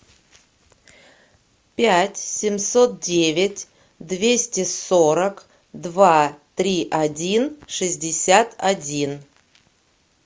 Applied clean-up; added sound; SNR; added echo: none; none; none; none.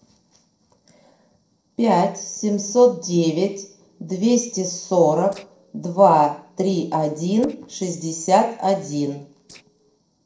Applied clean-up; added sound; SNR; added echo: neural separator model SepFormer DNS4.